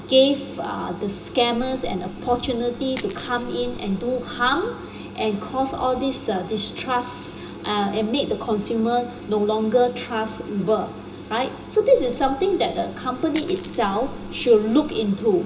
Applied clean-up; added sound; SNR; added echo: none; Coin (dropping); 15 dB; reverberation time 0.2 s.